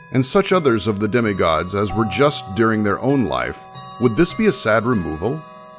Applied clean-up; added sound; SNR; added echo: none; Chime / Clock; 18 dB; none.